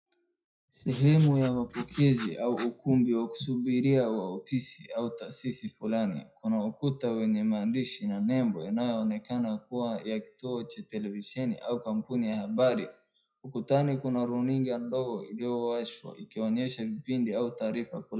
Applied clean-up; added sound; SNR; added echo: classical method WPE with log-MMSE.